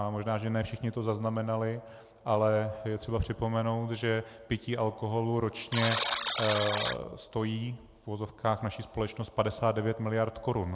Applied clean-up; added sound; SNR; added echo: none; Alarm; 2 dB; none.